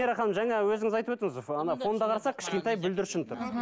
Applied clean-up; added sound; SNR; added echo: none; none; none; none.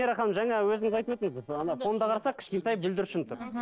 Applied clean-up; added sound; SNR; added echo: neural separator model SepFormer DNS4.